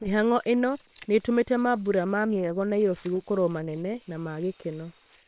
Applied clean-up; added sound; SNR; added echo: neural separator model SepFormer WHAM!.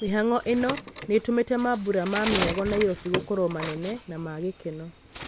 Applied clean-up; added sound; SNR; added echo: none; Bird; 9 dB; none.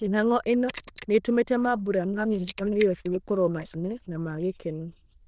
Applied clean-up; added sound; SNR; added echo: neural diffusion model UNIVERSE++.